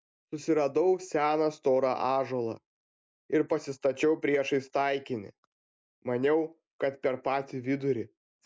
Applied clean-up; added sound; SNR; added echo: none; none; none; none.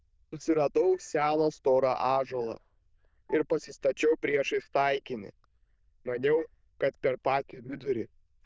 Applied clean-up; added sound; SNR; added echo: neural diffusion model UNIVERSE++.